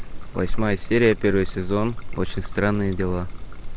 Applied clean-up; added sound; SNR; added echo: none; Trickle, dribble; 3 dB; none.